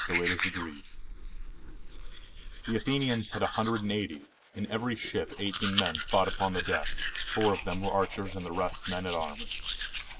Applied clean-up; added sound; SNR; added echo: neural mask model Resemble Enhance denoiser.